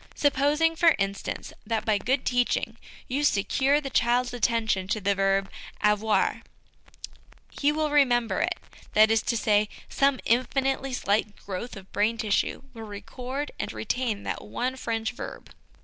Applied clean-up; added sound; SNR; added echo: none; Crackle; 15 dB; none.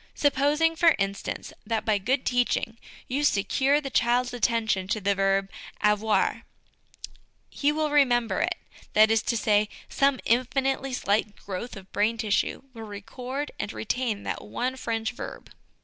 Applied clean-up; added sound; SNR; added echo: none; none; none; none.